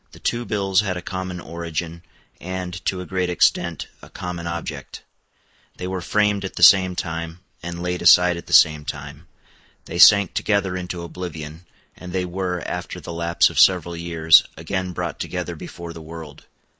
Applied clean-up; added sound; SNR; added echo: neural mask model Resemble Enhance denoiser.